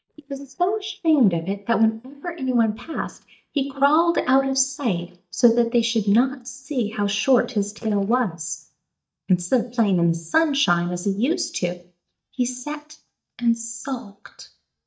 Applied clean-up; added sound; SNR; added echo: neural mask model DeepFilterNet 3.